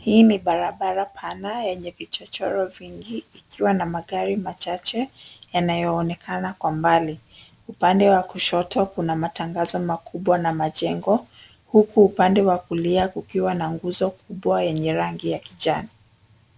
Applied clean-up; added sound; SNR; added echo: none; none; none; none.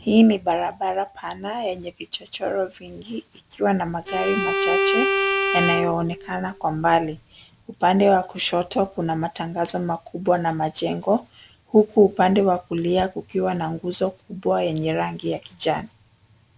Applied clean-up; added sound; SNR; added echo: none; Bowed string instrument; 1 dB; none.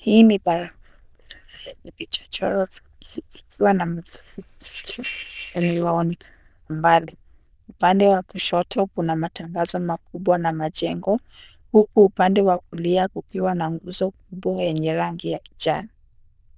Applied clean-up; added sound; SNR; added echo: neural diffusion model UNIVERSE++.